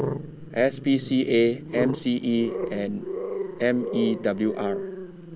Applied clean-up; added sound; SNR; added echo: none; Growling; 6 dB; none.